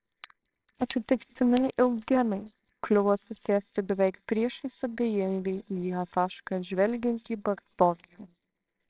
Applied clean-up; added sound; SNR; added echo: neural separator model SepFormer WHAMR!.